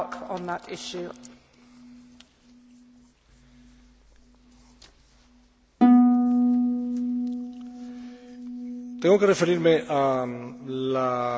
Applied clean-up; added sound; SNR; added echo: none; Harp; -1 dB; none.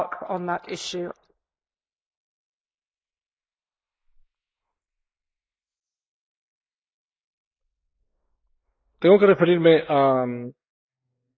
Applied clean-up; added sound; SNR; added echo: neural mask model Resemble Enhance denoiser.